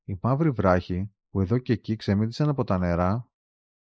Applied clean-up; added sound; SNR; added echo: neural mask model Resemble Enhance denoiser.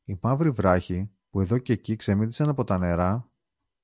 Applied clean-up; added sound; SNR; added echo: none; none; none; none.